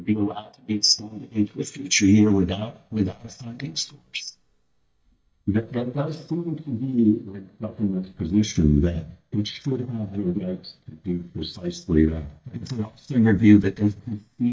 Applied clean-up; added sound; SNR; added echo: neural mask model DeepFilterNet 3.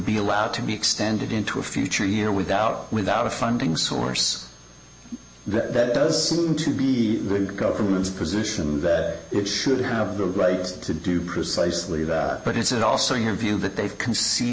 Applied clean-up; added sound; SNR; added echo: none; none; none; none.